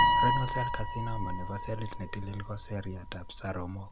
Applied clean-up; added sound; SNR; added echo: none; Piano; -4 dB; none.